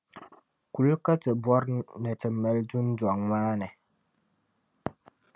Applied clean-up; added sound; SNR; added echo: none; none; none; none.